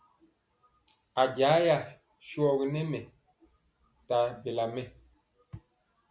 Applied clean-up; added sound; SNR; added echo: none; none; none; none.